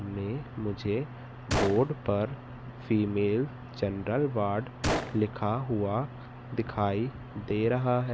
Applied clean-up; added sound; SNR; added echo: none; Gunshot, gunfire; 6 dB; none.